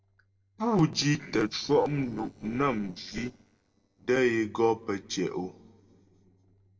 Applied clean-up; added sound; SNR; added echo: neural separator model SepFormer DNS4.